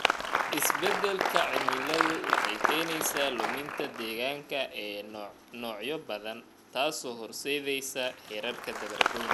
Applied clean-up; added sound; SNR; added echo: none; Applause; -1 dB; none.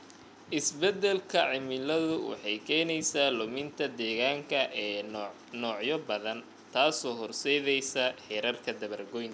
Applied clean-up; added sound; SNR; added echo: none; none; none; none.